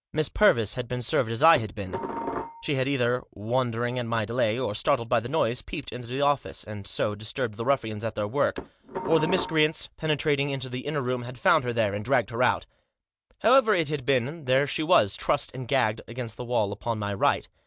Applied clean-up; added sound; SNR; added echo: none; Dishes, pots, and pans; 8 dB; none.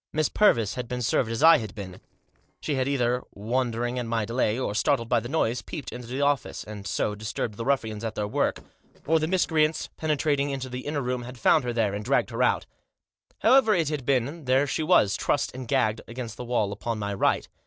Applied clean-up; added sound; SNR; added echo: neural separator model SepFormer DNS4.